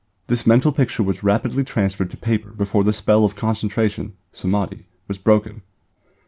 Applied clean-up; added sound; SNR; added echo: none; none; none; none.